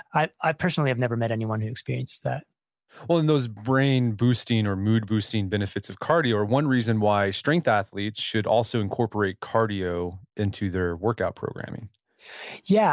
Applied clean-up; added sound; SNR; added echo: none; none; none; none.